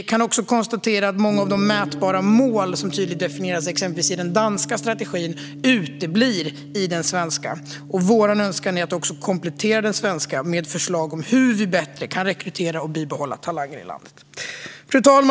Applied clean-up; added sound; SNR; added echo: none; Gong; 15 dB; none.